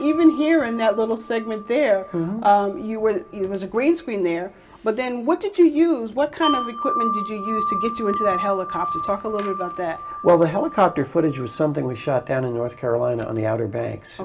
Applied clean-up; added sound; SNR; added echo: none; Wind chime; 10 dB; reverberation time 1.1 s.